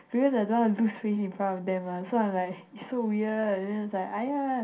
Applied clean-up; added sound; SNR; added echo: none; none; none; reverberation time 0.3 s.